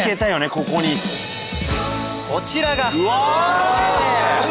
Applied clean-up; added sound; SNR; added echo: none; none; none; none.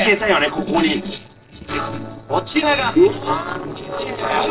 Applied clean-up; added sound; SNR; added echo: neural separator model SepFormer DNS4.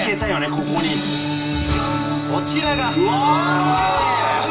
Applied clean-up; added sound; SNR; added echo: none; Bowed string instrument; 4 dB; reverberation time 0.2 s.